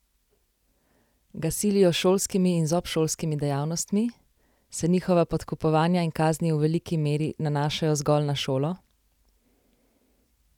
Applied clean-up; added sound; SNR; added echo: none; none; none; none.